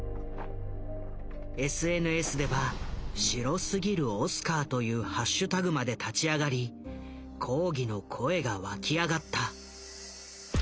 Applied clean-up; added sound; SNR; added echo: none; none; none; none.